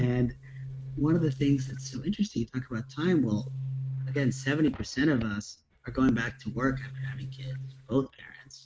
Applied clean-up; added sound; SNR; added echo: neural mask model RNNoise.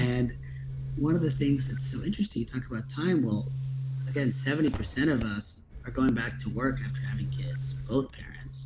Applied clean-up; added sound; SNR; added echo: none; Boom; 5 dB; none.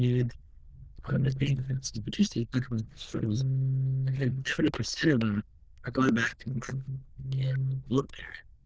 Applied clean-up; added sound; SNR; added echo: neural diffusion model UNIVERSE++.